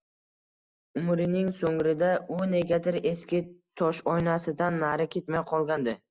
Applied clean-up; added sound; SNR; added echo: none; none; none; none.